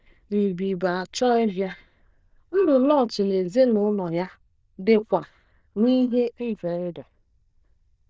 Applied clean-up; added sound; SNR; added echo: neural diffusion model UNIVERSE++.